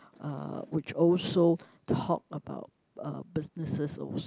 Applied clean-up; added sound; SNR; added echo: none; none; none; none.